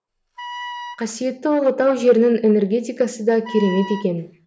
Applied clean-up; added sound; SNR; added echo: none; Wind instrument, woodwind instrument; 15 dB; none.